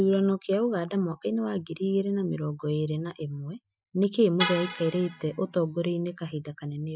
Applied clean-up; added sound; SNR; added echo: classical method Wiener filter.